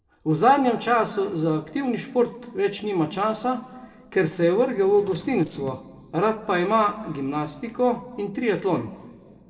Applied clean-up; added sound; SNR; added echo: neural separator model SepFormer DNS4.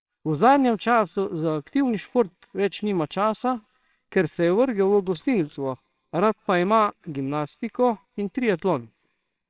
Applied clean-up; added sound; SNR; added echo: neural separator model SepFormer WHAMR!.